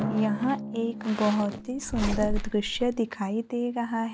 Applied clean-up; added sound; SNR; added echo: none; Zipper (clothing) + Drum; 5 dB; none.